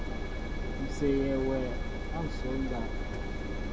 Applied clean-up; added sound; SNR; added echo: none; Engine; -2 dB; none.